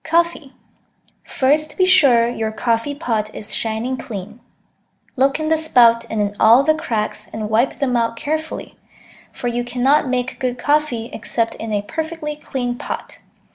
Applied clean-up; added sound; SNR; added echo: none; none; none; none.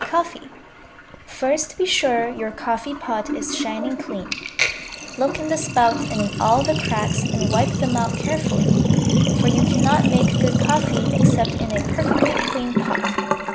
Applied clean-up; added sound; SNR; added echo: none; Sink (filling or washing); -3 dB; none.